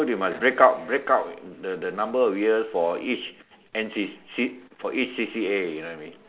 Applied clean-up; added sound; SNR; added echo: none; none; none; none.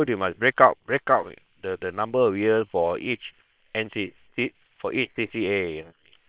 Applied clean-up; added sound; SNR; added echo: neural separator model SepFormer WHAM!.